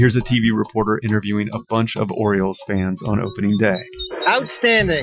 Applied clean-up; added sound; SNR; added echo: classical method Wiener filter.